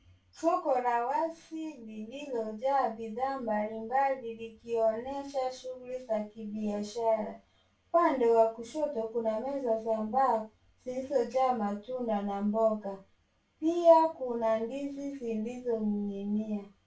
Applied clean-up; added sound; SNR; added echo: none; none; none; reverberation time 0.2 s.